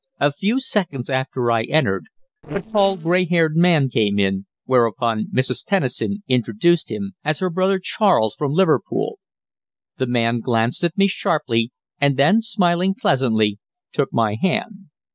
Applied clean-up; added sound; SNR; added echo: neural separator model SepFormer DNS4.